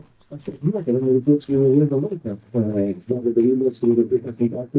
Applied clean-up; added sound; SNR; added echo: neural mask model DeepFilterNet 3.